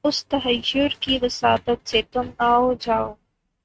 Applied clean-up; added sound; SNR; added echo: neural mask model RNNoise.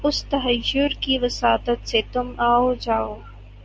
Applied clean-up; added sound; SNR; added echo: none; none; none; none.